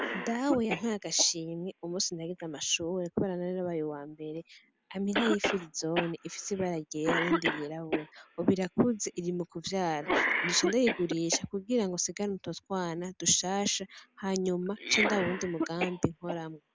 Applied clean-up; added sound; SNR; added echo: none; Cough; 5 dB; none.